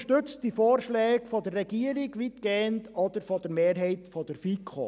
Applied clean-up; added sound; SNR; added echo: none; none; none; none.